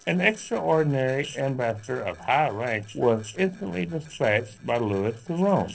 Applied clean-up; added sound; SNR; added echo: neural separator model SepFormer DNS4.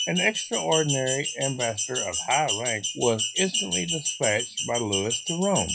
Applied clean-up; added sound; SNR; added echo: classical method WPE with log-MMSE.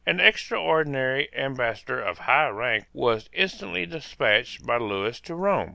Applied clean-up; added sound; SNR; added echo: none; none; none; none.